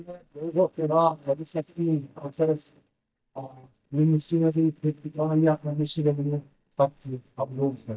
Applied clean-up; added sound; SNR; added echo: neural mask model DeepFilterNet 3.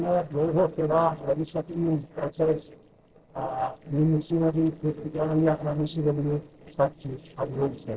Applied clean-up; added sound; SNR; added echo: neural separator model SepFormer DNS4.